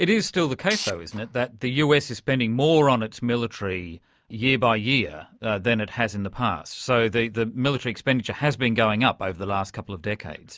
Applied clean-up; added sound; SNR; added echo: none; Tools; 10 dB; none.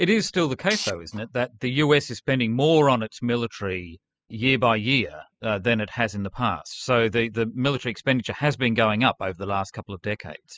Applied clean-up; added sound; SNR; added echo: classical method spectral subtraction.